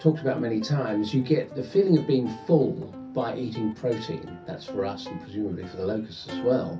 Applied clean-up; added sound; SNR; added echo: none; Plucked string instrument; 15 dB; reverberation time 0.3 s.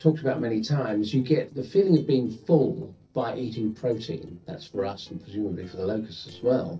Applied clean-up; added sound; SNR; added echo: neural separator model SepFormer DNS4.